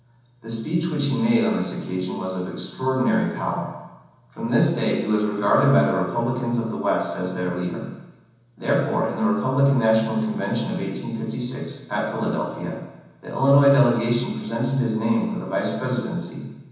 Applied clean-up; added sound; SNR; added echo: none; none; none; reverberation time 1.1 s.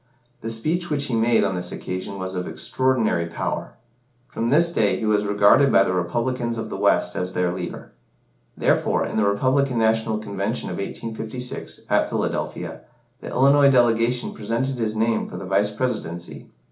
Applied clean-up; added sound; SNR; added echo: none; none; none; none.